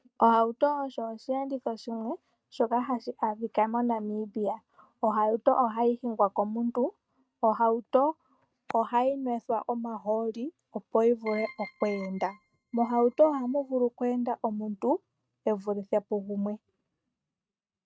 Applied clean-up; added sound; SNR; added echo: neural mask model RNNoise.